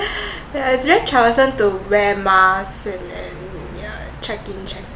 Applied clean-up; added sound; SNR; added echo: none; none; none; none.